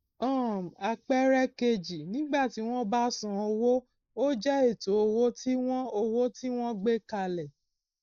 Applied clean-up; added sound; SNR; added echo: neural mask model Resemble Enhance denoiser.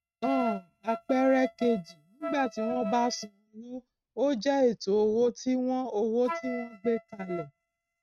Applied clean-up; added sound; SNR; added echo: neural mask model RNNoise.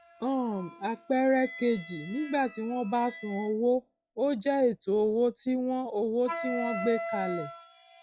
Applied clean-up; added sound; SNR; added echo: classical method log-MMSE.